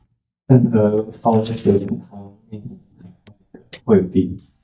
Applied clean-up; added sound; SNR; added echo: neural mask model DeepFilterNet 3.